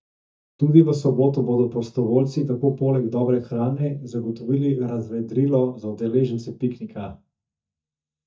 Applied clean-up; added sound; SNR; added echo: neural mask model DeepFilterNet 3.